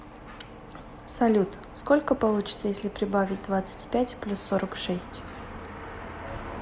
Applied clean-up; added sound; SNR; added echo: none; none; none; none.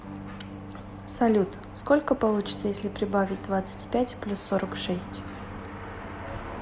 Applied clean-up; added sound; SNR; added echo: none; Electric guitar / Strum; 14 dB; none.